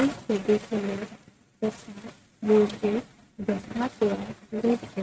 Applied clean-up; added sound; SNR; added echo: neural mask model RNNoise.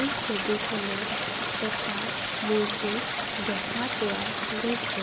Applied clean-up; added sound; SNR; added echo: none; Stream; -4 dB; none.